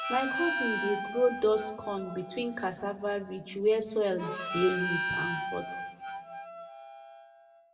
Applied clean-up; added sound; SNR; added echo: none; Harmonica; 5 dB; reverberation time 1.2 s.